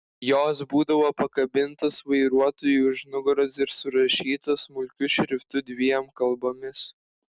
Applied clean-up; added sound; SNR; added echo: none; none; none; none.